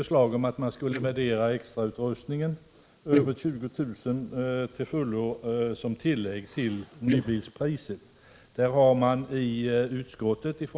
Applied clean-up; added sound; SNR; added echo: neural mask model Resemble Enhance denoiser.